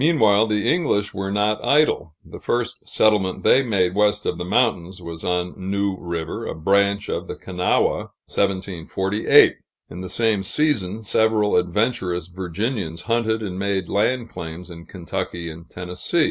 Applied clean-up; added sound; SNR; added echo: none; none; none; none.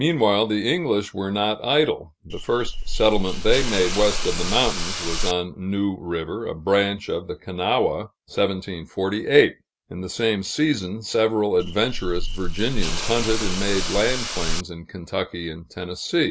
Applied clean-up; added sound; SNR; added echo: none; Hiss / Insect; 0 dB; none.